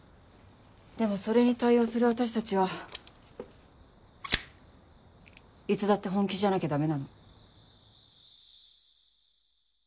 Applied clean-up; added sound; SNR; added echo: none; none; none; none.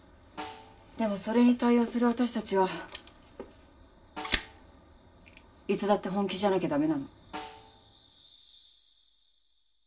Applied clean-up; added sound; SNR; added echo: none; Snare drum; 19 dB; reverberation time 0.2 s.